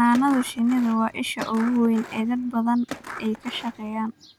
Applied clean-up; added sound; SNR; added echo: none; Skateboard; 15 dB; none.